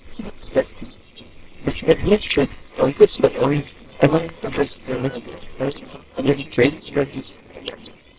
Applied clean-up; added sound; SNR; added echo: neural separator model SepFormer WHAMR!.